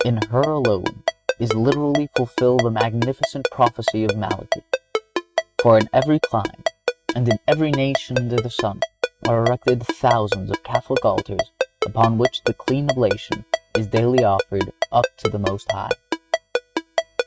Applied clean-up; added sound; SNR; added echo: neural mask model RNNoise.